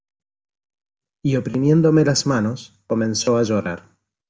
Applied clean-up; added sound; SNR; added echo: none; none; none; none.